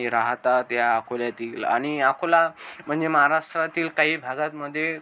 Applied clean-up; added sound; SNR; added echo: none; none; none; none.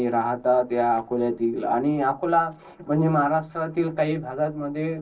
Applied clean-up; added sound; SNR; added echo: neural separator model SepFormer DNS4.